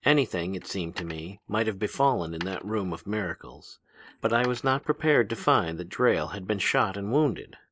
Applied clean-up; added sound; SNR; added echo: neural mask model Resemble Enhance denoiser.